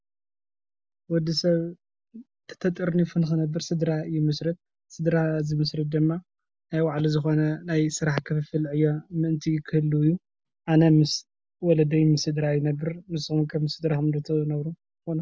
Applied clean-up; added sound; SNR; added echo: none; none; none; none.